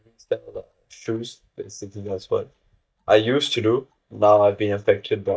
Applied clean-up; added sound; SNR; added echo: neural mask model DeepFilterNet 3.